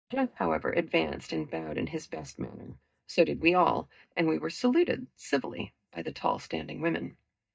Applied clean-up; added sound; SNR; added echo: neural mask model DeepFilterNet 3.